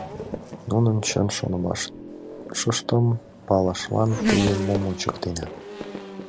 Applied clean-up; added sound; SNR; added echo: none; Race car, auto racing / Accelerating, revving, vroom; 7 dB; none.